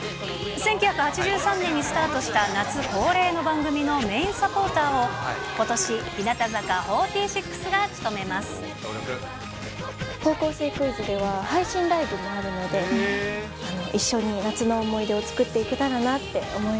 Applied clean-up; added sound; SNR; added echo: none; Writing; 17 dB; none.